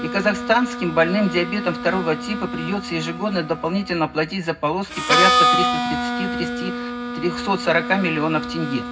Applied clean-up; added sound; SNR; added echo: none; Harmonica; 2 dB; reverberation time 0.4 s.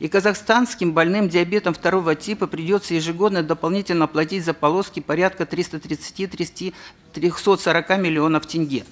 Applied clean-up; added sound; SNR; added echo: none; none; none; none.